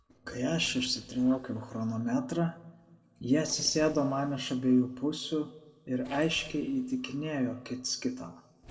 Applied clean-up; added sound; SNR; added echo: neural separator model SepFormer DNS4.